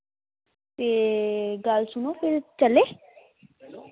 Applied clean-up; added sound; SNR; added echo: none; none; none; none.